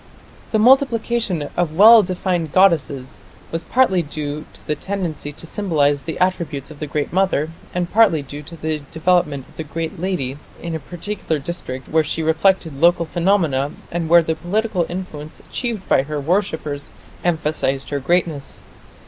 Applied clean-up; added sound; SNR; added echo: none; none; none; none.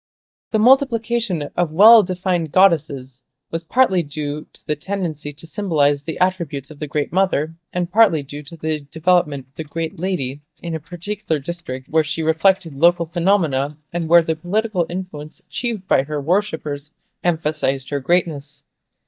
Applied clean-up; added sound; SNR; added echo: neural mask model DeepFilterNet 3.